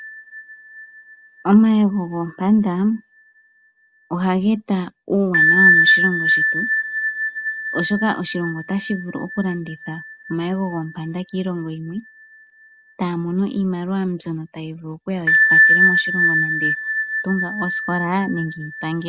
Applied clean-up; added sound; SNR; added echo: none; Bell; -1 dB; none.